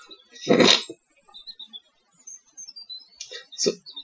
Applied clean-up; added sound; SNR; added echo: classical method Wiener filter.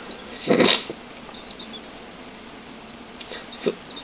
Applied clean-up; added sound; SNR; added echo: none; Bird vocalization, bird call, bird song; 17 dB; none.